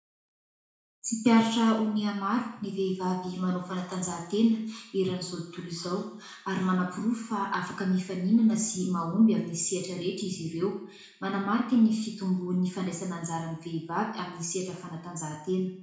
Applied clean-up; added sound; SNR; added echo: none; none; none; reverberation time 0.6 s.